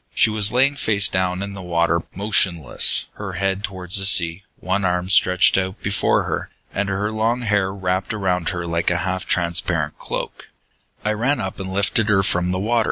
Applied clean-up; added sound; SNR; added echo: none; none; none; none.